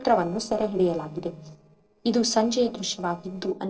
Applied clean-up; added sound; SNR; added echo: neural separator model SepFormer DNS4.